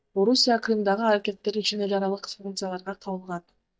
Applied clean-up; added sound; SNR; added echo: neural mask model DeepFilterNet 3.